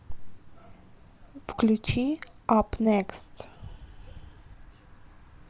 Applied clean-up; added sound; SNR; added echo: none; none; none; none.